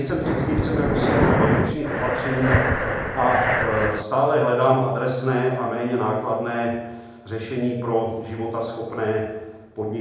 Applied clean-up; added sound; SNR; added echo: none; Breathing; -2 dB; reverberation time 0.9 s.